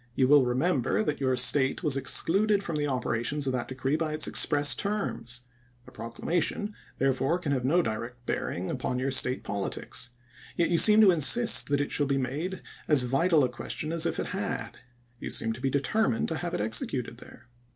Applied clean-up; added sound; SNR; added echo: none; none; none; none.